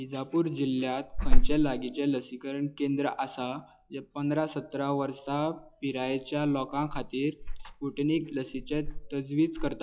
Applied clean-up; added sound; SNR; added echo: classical method log-MMSE.